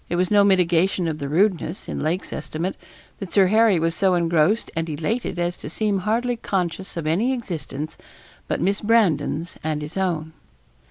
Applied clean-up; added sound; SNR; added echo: none; none; none; none.